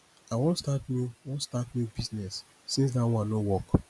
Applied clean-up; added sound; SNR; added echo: none; none; none; none.